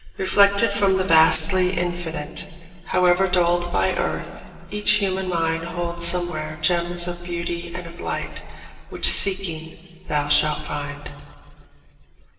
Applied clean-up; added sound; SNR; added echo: neural separator model SepFormer DNS4.